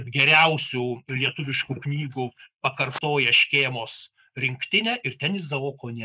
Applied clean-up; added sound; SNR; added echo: neural mask model Resemble Enhance denoiser.